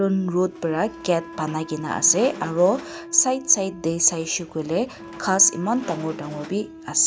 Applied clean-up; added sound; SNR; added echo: none; Wind instrument, woodwind instrument + Squeak; 16 dB; none.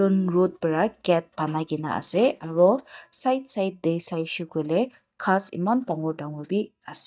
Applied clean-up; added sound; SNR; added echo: neural mask model DeepFilterNet 3.